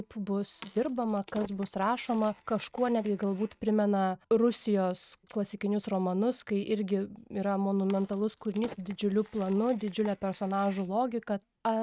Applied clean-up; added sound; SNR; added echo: neural mask model RNNoise.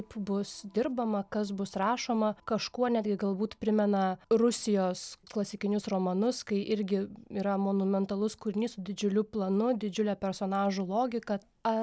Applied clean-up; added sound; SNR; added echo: none; none; none; none.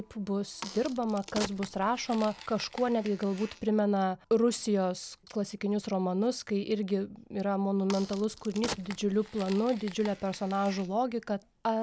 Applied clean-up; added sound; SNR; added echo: none; Crack; 14 dB; none.